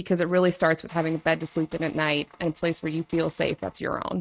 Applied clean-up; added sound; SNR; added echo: neural mask model RNNoise.